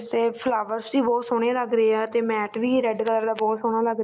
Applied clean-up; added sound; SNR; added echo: none; none; none; none.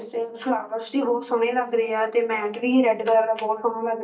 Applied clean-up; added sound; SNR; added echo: neural mask model DeepFilterNet 3.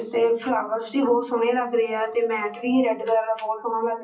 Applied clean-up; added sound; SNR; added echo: classical method WPE with log-MMSE.